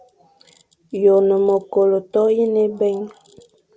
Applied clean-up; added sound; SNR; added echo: none; none; none; none.